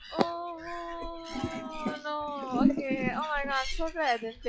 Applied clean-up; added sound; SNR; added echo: classical method log-MMSE.